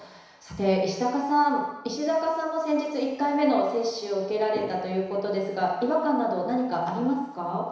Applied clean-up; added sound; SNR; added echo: none; none; none; reverberation time 1.0 s.